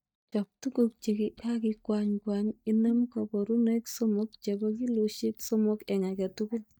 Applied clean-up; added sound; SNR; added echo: neural mask model DeepFilterNet 3.